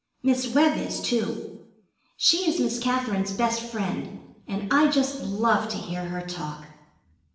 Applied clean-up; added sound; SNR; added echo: none; none; none; reverberation time 0.9 s.